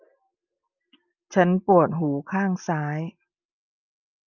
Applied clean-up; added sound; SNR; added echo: none; none; none; none.